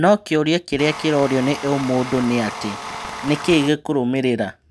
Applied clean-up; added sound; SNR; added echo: none; Tools; 11 dB; none.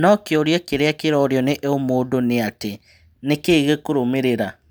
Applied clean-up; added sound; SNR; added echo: none; none; none; none.